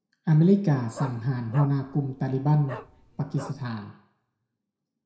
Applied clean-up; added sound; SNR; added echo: none; Bark; 16 dB; reverberation time 0.6 s.